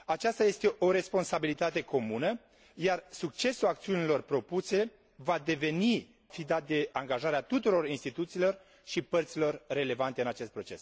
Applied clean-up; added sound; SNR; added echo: none; none; none; none.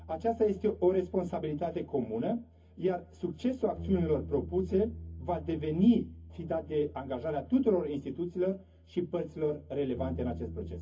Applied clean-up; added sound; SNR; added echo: none; Bass guitar; 14 dB; reverberation time 0.3 s.